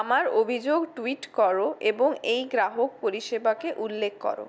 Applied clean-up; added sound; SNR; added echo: none; none; none; none.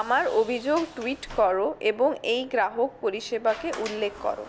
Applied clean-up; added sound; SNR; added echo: none; Sliding door; 19 dB; none.